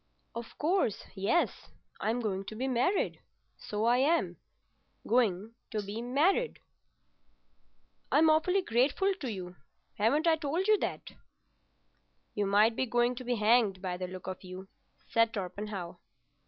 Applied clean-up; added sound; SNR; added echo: none; none; none; none.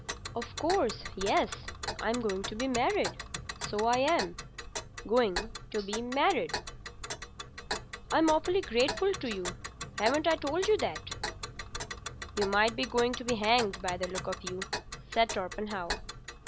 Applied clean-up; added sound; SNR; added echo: none; Tick; 8 dB; none.